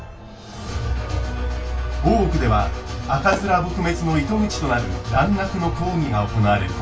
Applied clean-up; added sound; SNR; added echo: none; Fireworks; 13 dB; reverberation time 0.2 s.